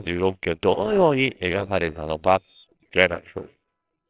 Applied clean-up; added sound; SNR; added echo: neural separator model SepFormer WHAMR!.